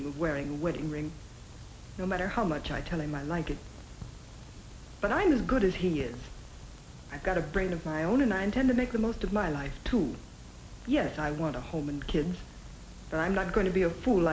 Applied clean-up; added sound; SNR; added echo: none; none; none; none.